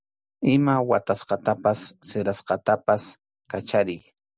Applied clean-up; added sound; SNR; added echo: none; none; none; none.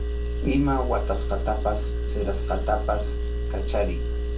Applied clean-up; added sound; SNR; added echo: none; Engine; -2 dB; reverberation time 0.2 s.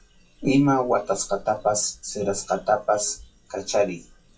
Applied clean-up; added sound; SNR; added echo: classical method WPE with log-MMSE.